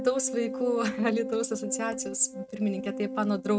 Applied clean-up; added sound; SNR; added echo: neural mask model RNNoise.